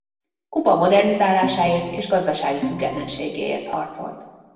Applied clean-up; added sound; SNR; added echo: none; Organ; 11 dB; reverberation time 1.3 s.